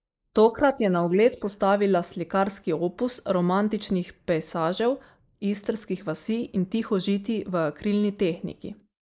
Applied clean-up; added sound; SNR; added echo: neural mask model Resemble Enhance denoiser.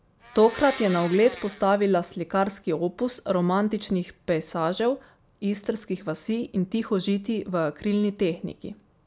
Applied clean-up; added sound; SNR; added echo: none; Domestic sounds, home sounds; 15 dB; none.